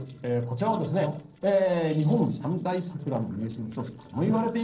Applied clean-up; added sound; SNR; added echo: neural separator model SepFormer DNS4.